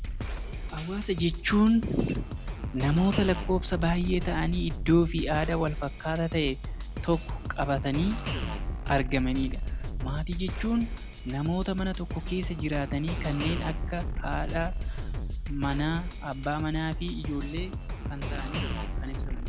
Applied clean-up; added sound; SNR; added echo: none; Drum kit; 3 dB; none.